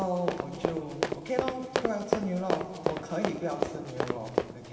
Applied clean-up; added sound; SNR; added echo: none; Run; -1 dB; reverberation time 2.6 s.